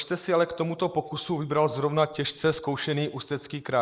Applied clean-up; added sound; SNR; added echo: neural mask model Resemble Enhance denoiser.